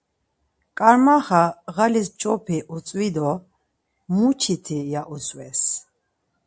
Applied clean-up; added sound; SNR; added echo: none; none; none; none.